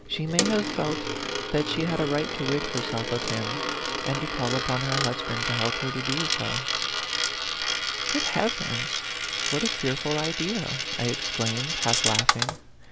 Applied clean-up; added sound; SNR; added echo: none; Coin (dropping); -1 dB; none.